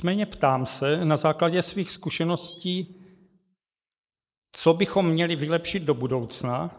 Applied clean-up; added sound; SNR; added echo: neural mask model Resemble Enhance denoiser.